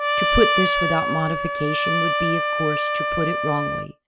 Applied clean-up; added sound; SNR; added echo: none; Trumpet; -3 dB; none.